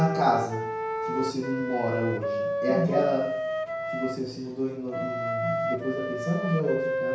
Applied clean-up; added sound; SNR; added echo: none; Wind instrument, woodwind instrument; 2 dB; reverberation time 0.6 s.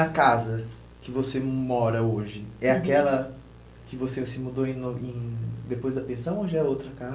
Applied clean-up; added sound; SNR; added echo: none; none; none; none.